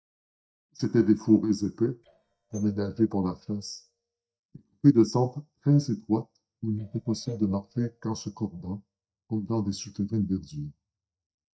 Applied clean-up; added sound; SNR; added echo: neural mask model DeepFilterNet 3.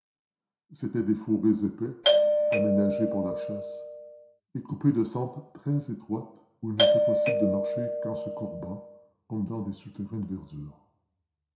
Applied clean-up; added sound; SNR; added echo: none; Doorbell; -5 dB; reverberation time 0.7 s.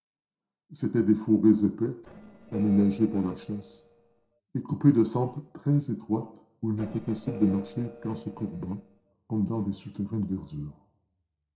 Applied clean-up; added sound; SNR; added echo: neural separator model SepFormer DNS4.